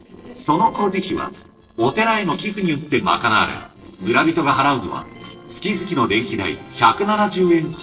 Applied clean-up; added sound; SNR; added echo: neural separator model SepFormer DNS4.